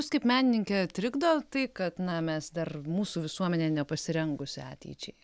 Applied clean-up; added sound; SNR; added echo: none; none; none; none.